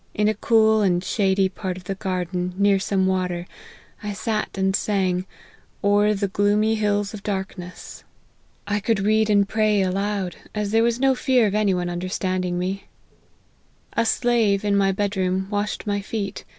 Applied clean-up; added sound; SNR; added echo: none; none; none; none.